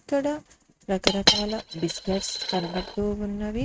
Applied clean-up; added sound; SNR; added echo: neural mask model RNNoise.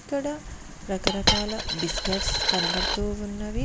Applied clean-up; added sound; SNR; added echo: none; Coin (dropping); -3 dB; none.